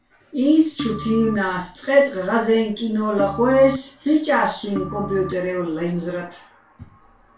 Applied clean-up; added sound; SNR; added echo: none; Organ; 11 dB; reverberation time 0.3 s.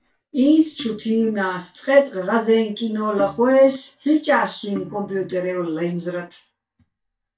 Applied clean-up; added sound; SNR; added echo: neural mask model DeepFilterNet 3.